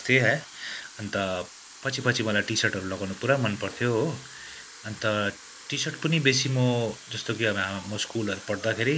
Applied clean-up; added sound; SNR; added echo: neural mask model Resemble Enhance denoiser.